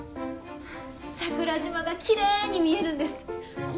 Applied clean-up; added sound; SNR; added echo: none; none; none; none.